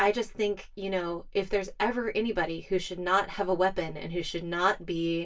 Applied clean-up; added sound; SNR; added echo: none; none; none; reverberation time 0.1 s.